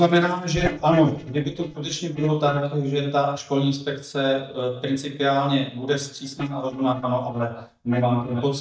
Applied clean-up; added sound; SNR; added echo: neural mask model DeepFilterNet 3.